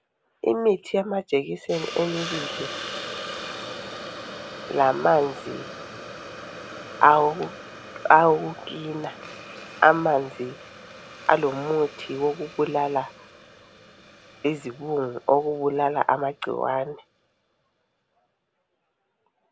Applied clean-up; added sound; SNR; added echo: none; Hiss; 14 dB; none.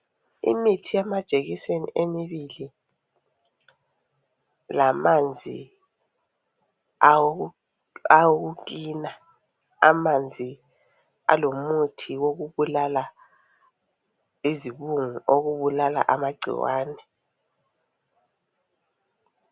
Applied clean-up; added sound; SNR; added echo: none; none; none; none.